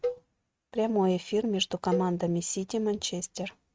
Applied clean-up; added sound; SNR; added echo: neural mask model RNNoise.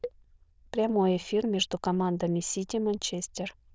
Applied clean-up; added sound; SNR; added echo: neural diffusion model UNIVERSE++.